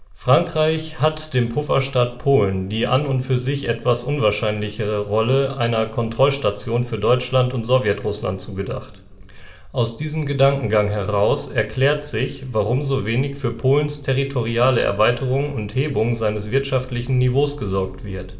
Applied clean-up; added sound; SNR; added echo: none; none; none; reverberation time 2.6 s.